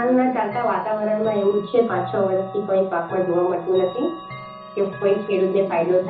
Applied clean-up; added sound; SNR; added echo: none; Chime / Clock; 15 dB; reverberation time 0.6 s.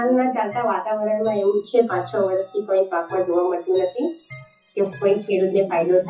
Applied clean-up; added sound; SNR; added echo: classical method WPE with log-MMSE.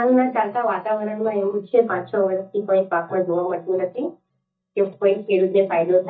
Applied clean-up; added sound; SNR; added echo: neural mask model DeepFilterNet 3.